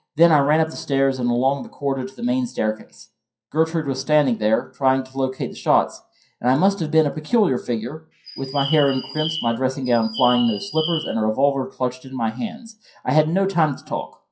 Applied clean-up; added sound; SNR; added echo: classical method WPE with log-MMSE.